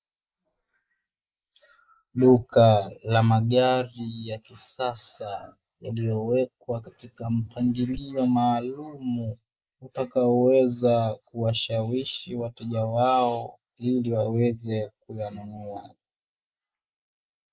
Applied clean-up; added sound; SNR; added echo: neural mask model Resemble Enhance denoiser.